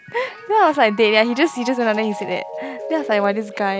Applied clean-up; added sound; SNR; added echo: none; Mallet percussion; 13 dB; none.